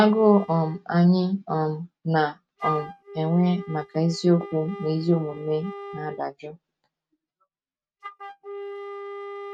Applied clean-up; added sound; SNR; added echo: neural mask model RNNoise.